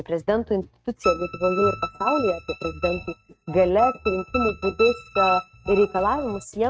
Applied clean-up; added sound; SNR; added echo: neural mask model RNNoise.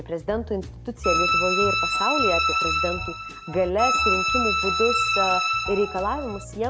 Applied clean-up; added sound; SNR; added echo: none; Bowed string instrument; -3 dB; none.